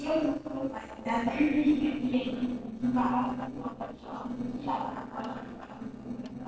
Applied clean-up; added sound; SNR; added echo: neural separator model SepFormer DNS4.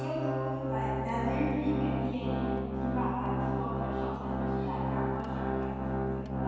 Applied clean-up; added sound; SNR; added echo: none; Organ; -2 dB; reverberation time 2.1 s.